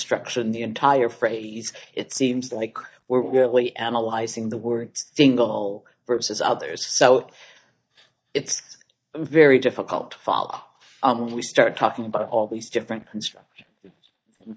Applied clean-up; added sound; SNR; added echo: neural mask model DeepFilterNet 3.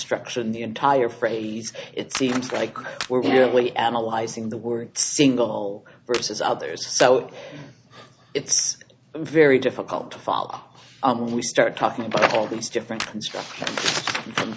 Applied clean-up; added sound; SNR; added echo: none; Clapping; 15 dB; none.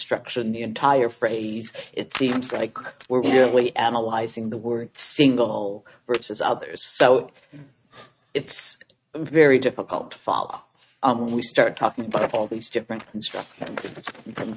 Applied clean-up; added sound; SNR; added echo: neural mask model RNNoise.